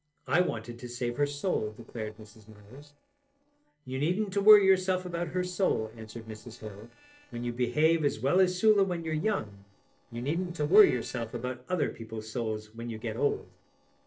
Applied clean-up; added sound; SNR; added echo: neural separator model SepFormer DNS4.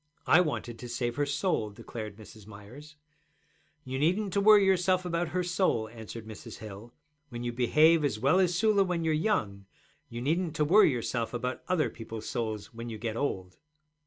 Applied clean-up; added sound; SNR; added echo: none; none; none; none.